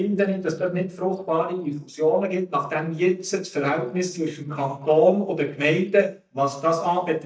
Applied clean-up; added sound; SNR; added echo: neural mask model DeepFilterNet 3.